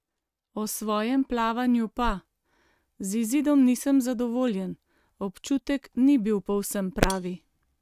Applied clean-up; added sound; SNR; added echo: neural mask model RNNoise.